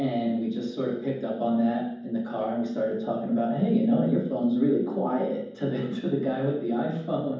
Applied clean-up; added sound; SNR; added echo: none; none; none; reverberation time 1.2 s.